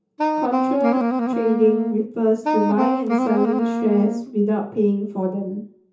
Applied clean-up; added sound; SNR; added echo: none; Wind instrument, woodwind instrument; 0 dB; reverberation time 0.6 s.